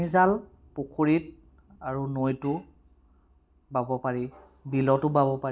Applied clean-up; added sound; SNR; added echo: none; none; none; none.